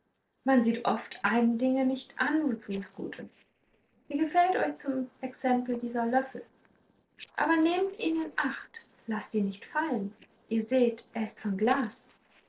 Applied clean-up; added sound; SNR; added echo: neural separator model SepFormer DNS4.